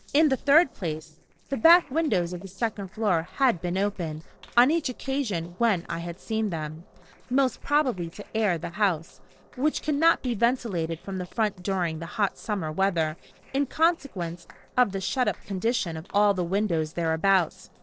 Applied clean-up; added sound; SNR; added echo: neural separator model SepFormer DNS4.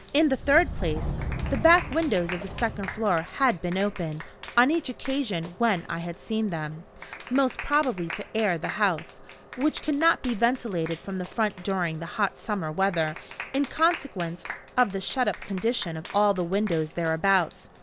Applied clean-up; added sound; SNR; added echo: none; Subway, metro, underground + Clapping; 12 dB; none.